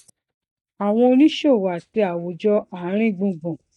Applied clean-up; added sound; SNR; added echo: neural mask model DeepFilterNet 3.